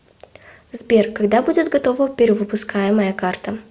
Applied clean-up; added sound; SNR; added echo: none; none; none; none.